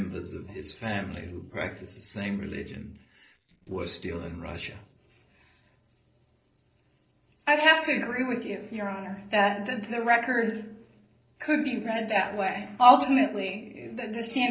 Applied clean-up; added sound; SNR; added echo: neural separator model SepFormer DNS4.